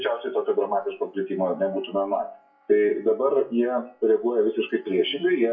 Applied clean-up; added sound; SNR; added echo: classical method WPE with log-MMSE.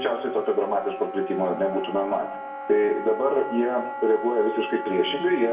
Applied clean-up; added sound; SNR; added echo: none; Wind instrument, woodwind instrument; 10 dB; reverberation time 0.6 s.